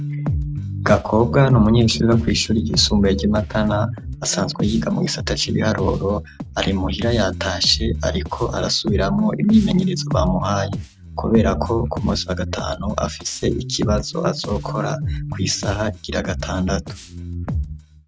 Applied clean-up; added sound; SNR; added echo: neural mask model RNNoise.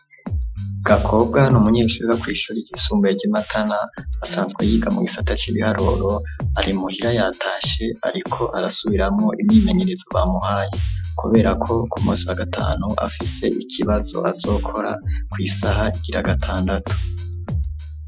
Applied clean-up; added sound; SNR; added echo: classical method Wiener filter.